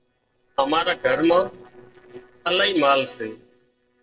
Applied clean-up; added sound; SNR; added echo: neural separator model SepFormer DNS4.